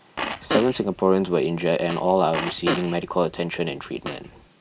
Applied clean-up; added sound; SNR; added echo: none; Fart; 9 dB; none.